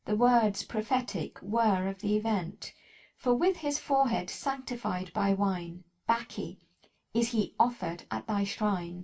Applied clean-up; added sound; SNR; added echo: none; none; none; reverberation time 0.2 s.